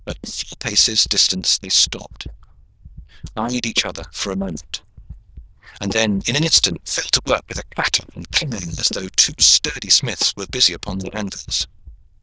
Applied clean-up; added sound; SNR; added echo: neural diffusion model UNIVERSE++.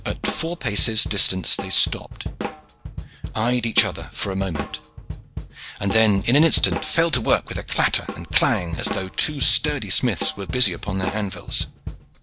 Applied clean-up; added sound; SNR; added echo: none; Drum kit; 12 dB; none.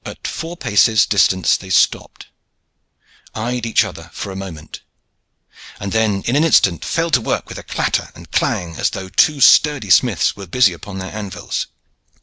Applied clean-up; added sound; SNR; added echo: none; none; none; none.